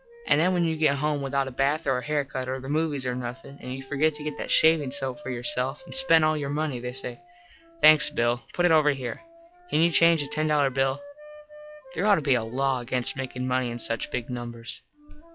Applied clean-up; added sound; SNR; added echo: classical method log-MMSE.